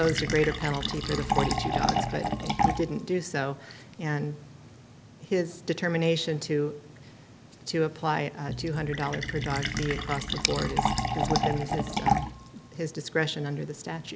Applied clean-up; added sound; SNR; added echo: none; Fill (with liquid); 2 dB; none.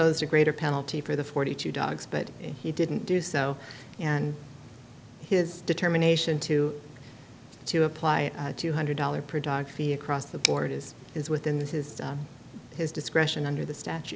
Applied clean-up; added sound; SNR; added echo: none; none; none; none.